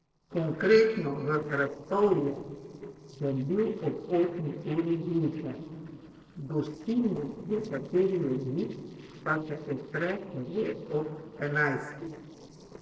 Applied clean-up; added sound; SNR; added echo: neural separator model SepFormer DNS4.